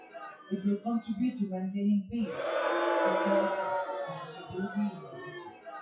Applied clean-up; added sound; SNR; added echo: classical method WPE with log-MMSE.